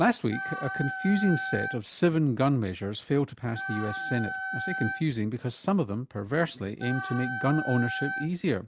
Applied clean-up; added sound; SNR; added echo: none; Wind instrument, woodwind instrument; 7 dB; none.